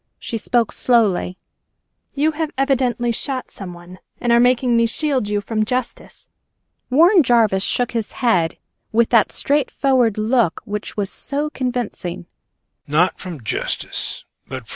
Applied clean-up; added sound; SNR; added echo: none; none; none; none.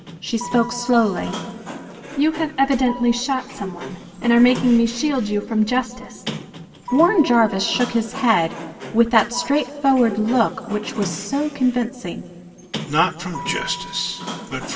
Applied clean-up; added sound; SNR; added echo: none; Sliding door; 13 dB; reverberation time 2.7 s.